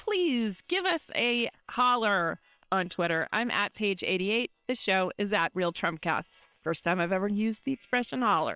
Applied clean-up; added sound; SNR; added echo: neural separator model SepFormer WHAM!.